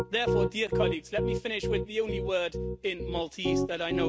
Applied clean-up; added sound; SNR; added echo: none; Piano; -1 dB; none.